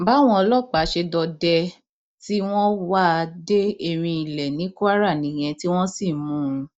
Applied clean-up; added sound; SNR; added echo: neural mask model DeepFilterNet 3.